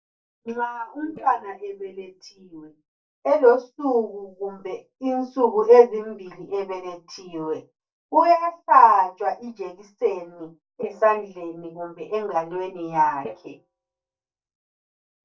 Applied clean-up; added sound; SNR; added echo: neural mask model DeepFilterNet 3.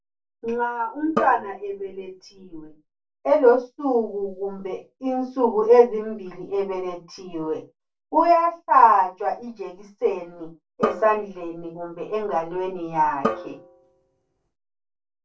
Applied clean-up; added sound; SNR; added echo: none; Drum; 9 dB; reverberation time 0.2 s.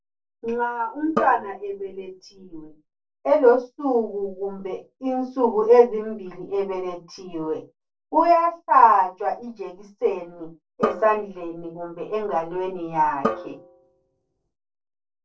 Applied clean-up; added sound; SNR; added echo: neural separator model SepFormer DNS4.